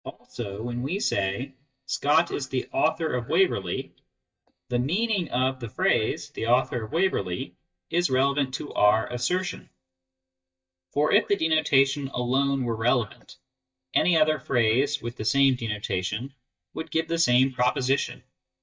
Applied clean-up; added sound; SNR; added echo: neural mask model DeepFilterNet 3.